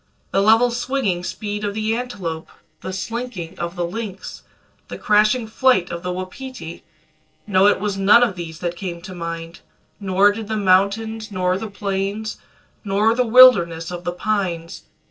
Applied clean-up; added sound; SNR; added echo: neural separator model SepFormer DNS4.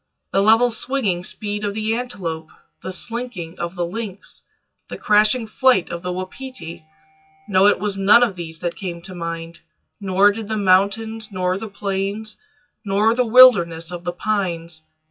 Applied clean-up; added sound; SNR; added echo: classical method WPE with log-MMSE.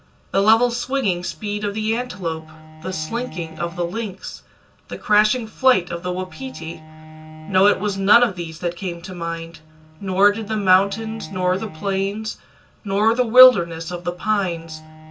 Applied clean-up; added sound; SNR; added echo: none; Bowed string instrument; 20 dB; reverberation time 0.1 s.